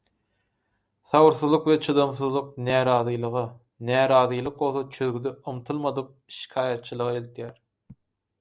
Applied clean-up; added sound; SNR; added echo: none; none; none; none.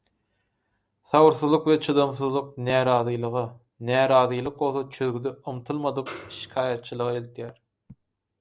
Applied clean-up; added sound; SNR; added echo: none; Snare drum; 17 dB; none.